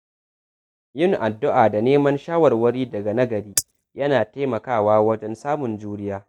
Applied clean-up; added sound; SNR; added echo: neural mask model DeepFilterNet 3.